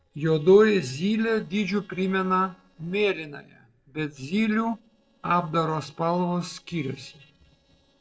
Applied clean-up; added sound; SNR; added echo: neural separator model SepFormer DNS4.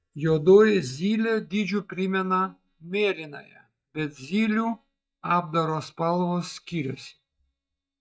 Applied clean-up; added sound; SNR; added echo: neural mask model DeepFilterNet 3.